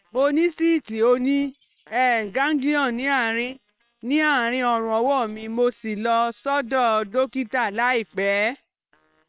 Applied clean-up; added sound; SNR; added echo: neural separator model SepFormer WHAM!.